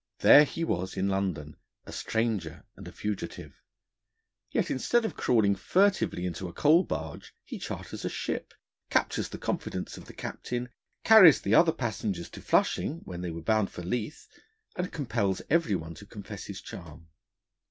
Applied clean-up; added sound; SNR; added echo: none; none; none; none.